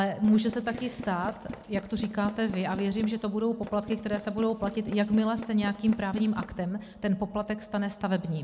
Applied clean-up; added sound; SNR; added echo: none; Tools; 13 dB; none.